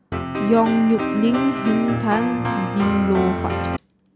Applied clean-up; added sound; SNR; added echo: none; Piano; 3 dB; none.